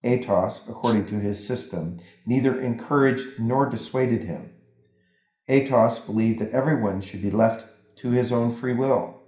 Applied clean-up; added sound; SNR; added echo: none; Rattle (instrument); 14 dB; reverberation time 0.5 s.